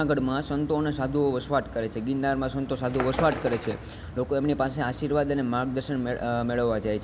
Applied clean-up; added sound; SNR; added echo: none; Bird; 11 dB; none.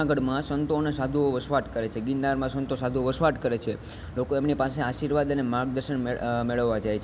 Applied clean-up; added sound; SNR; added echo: none; none; none; none.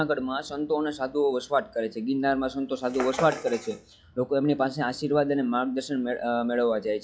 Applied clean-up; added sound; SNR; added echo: classical method log-MMSE.